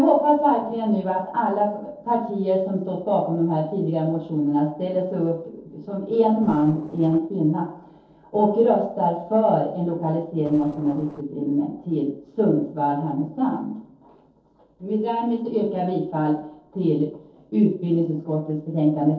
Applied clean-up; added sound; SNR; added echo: neural separator model SepFormer DNS4.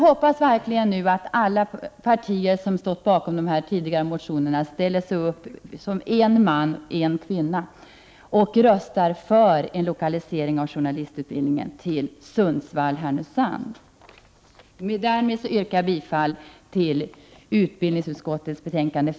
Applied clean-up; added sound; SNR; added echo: none; none; none; none.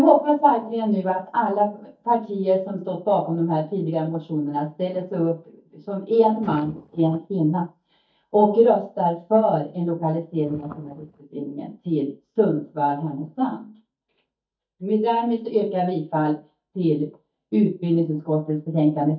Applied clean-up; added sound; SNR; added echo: neural mask model DeepFilterNet 3.